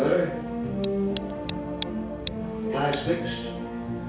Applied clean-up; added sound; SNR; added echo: none; Tick; 15 dB; reverberation time 0.6 s.